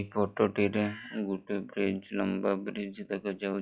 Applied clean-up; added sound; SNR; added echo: classical method log-MMSE.